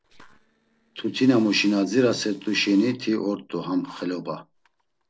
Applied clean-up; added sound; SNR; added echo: neural separator model SepFormer DNS4.